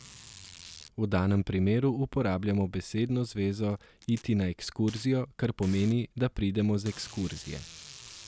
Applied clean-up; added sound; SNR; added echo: none; Packing tape, duct tape; 20 dB; none.